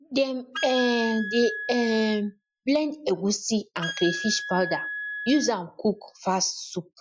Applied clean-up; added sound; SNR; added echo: classical method Wiener filter.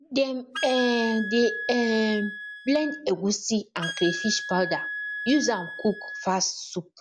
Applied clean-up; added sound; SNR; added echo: none; Wind instrument, woodwind instrument; 8 dB; none.